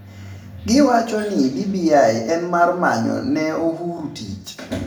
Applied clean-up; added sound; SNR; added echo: none; none; none; reverberation time 0.7 s.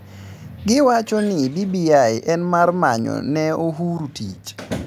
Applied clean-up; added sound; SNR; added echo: none; none; none; none.